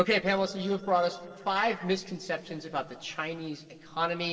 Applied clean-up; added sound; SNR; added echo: neural separator model SepFormer DNS4.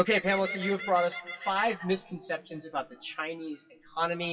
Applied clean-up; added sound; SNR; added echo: classical method WPE with log-MMSE.